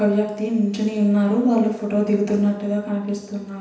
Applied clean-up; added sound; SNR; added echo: none; none; none; reverberation time 0.9 s.